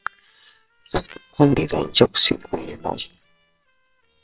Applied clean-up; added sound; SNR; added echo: neural separator model SepFormer WHAMR!.